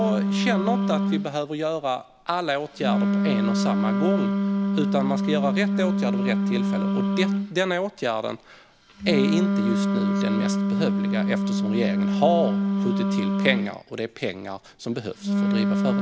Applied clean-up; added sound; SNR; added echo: none; Wind instrument, woodwind instrument; -4 dB; none.